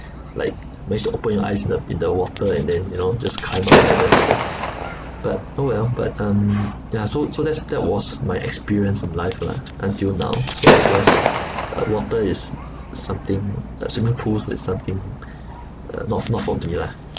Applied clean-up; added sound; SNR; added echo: none; Gunshot, gunfire / Fireworks; 1 dB; none.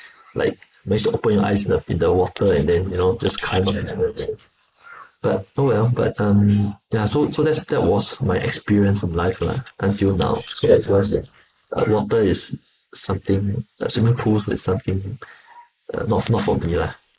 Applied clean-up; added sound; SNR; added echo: neural mask model Resemble Enhance denoiser.